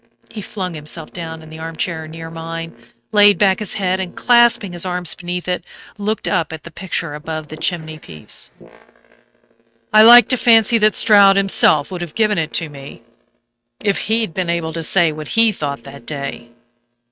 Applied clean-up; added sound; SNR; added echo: neural mask model RNNoise.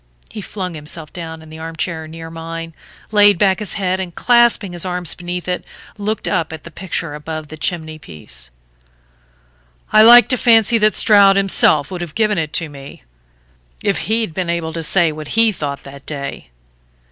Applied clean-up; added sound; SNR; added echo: none; none; none; none.